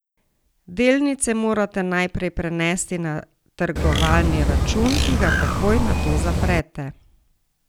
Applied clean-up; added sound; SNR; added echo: none; Bird; -4 dB; none.